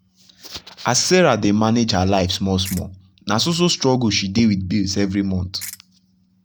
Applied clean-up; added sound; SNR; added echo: none; Ratchet, pawl; 15 dB; none.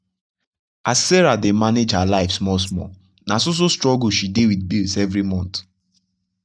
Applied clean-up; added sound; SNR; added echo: neural mask model DeepFilterNet 3.